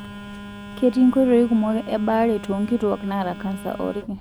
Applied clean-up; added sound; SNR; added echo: none; Telephone; 15 dB; none.